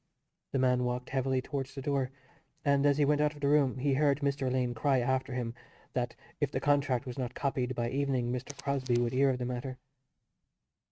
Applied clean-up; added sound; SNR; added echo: neural mask model RNNoise.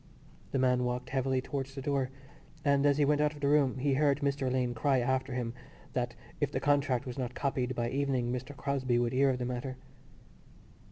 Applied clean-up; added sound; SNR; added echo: none; none; none; none.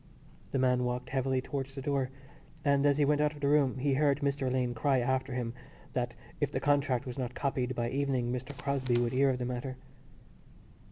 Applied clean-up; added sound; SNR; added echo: none; Tools; 15 dB; none.